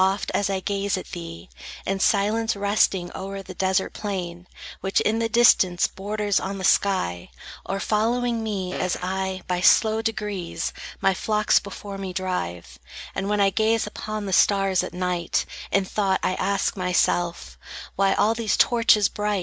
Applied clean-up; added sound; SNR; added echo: none; Fart; 13 dB; none.